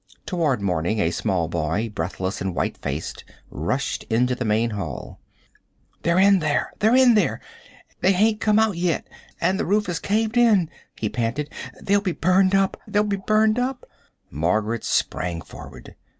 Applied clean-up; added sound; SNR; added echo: none; none; none; none.